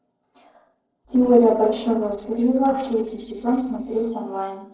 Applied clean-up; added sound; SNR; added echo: neural separator model SepFormer DNS4.